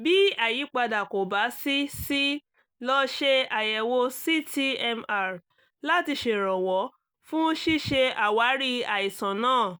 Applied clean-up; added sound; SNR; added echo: none; none; none; none.